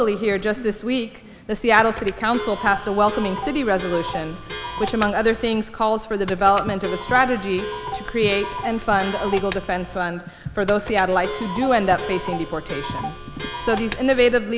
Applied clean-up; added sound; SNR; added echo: none; Clock; 9 dB; none.